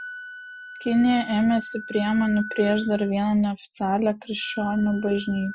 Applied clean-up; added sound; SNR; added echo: classical method Wiener filter.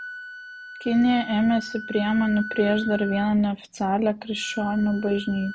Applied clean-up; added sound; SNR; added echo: none; Wind instrument, woodwind instrument; 13 dB; none.